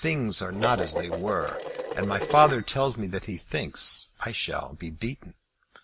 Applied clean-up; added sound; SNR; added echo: none; Dishes, pots, and pans; 5 dB; none.